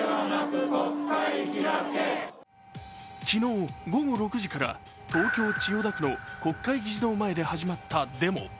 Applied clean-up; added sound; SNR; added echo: none; none; none; none.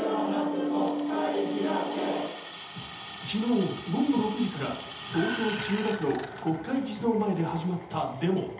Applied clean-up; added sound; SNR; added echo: none; Drill; 14 dB; reverberation time 0.8 s.